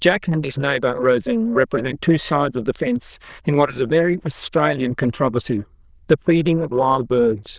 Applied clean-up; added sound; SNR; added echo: neural diffusion model UNIVERSE++.